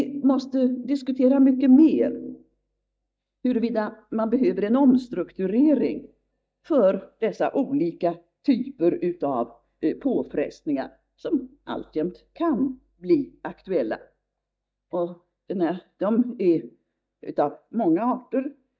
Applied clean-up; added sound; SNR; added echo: neural mask model DeepFilterNet 3.